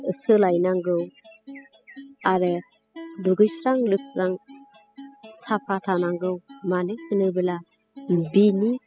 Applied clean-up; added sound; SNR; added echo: classical method spectral subtraction.